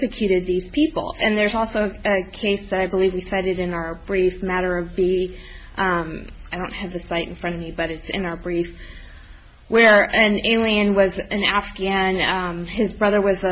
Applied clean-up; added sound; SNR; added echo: none; none; none; none.